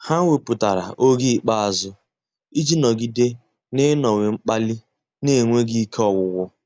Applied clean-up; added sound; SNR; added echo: none; none; none; none.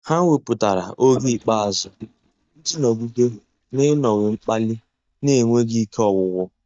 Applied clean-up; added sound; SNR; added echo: neural mask model DeepFilterNet 3.